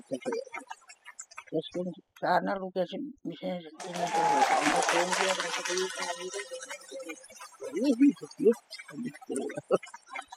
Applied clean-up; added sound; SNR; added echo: classical method spectral subtraction.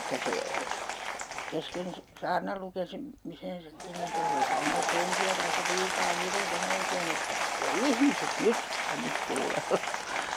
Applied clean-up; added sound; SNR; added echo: none; Applause / Crowd; -2 dB; none.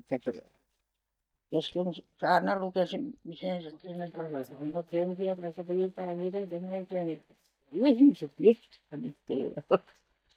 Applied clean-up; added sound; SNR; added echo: neural mask model DeepFilterNet 3.